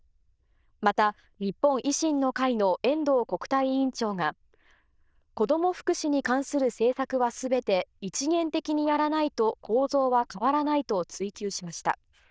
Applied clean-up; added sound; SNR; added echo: neural diffusion model UNIVERSE++.